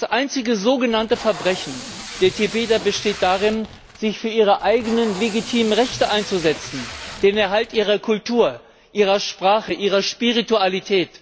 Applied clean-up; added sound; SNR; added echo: none; Packing tape, duct tape; 14 dB; none.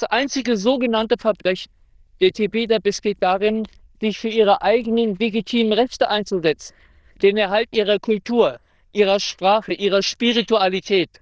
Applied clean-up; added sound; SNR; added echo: neural diffusion model UNIVERSE++.